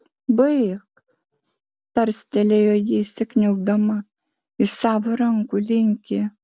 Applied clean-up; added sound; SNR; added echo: none; none; none; none.